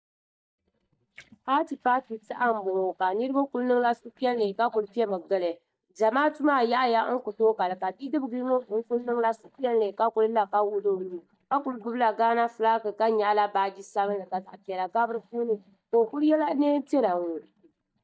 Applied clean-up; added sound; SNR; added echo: neural mask model DeepFilterNet 3.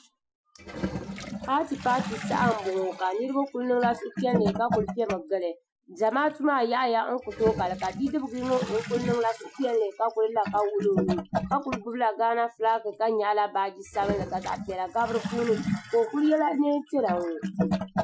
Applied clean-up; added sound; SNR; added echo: classical method Wiener filter.